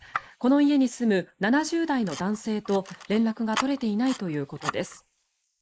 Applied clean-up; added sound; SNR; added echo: neural mask model Resemble Enhance denoiser.